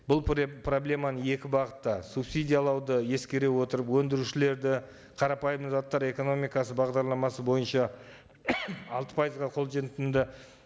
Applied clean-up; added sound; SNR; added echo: none; none; none; none.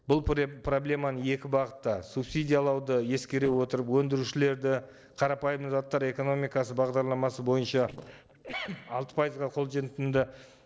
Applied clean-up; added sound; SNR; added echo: neural separator model SepFormer DNS4.